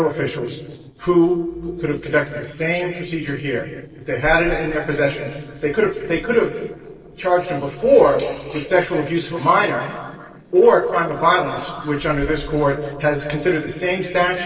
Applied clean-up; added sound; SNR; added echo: neural separator model SepFormer DNS4.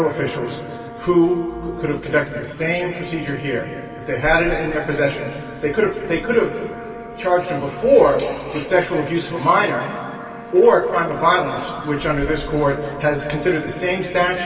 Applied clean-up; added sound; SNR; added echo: none; Brass instrument; 17 dB; reverberation time 2.5 s.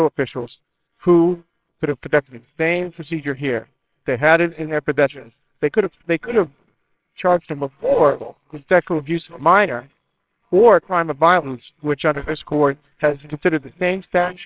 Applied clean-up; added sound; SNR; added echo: neural separator model SepFormer WHAMR!.